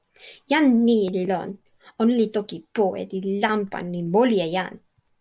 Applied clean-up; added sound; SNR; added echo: none; none; none; none.